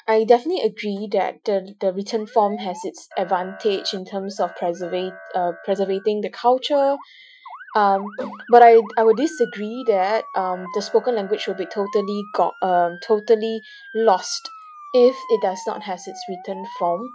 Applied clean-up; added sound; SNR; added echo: classical method Wiener filter.